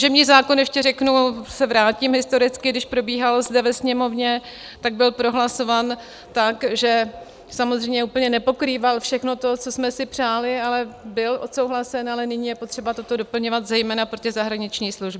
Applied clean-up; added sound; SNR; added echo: none; none; none; none.